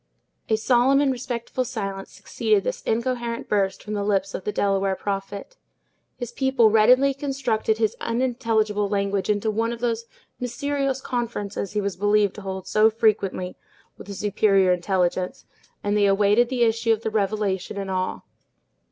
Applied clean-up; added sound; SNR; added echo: none; none; none; none.